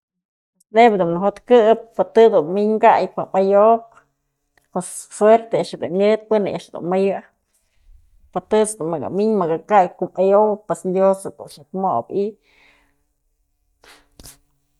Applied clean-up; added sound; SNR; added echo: neural mask model DeepFilterNet 3.